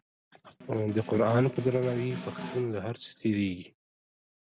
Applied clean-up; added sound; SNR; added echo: none; Snare drum; 13 dB; none.